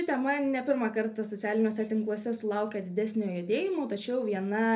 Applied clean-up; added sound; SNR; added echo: none; none; none; reverberation time 0.3 s.